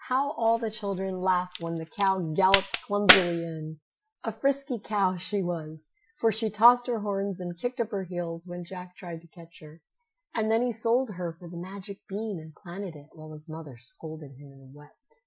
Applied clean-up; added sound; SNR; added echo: classical method Wiener filter.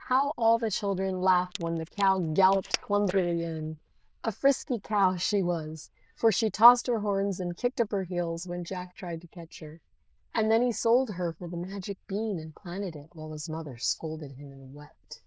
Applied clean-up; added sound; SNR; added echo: neural diffusion model UNIVERSE++.